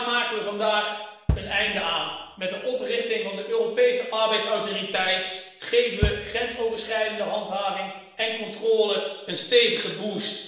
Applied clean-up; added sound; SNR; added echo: none; Bass drum; 8 dB; reverberation time 0.9 s.